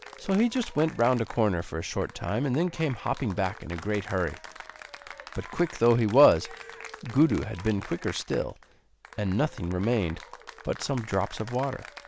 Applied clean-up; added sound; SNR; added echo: none; Applause / Cheering; 18 dB; none.